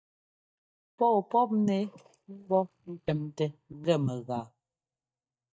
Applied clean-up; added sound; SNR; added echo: neural mask model DeepFilterNet 3.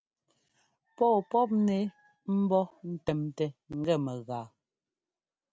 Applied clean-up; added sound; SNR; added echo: none; none; none; none.